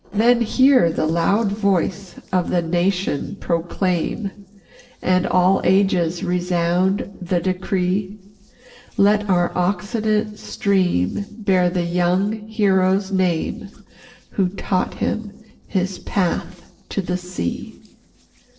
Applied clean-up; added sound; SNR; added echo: neural separator model SepFormer DNS4.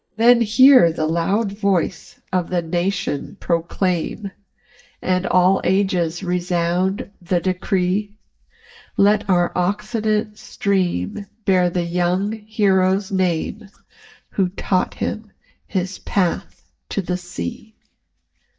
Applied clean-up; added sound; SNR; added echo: neural mask model DeepFilterNet 3.